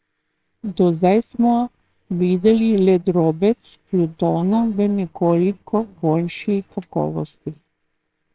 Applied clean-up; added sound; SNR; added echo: neural separator model SepFormer WHAMR!.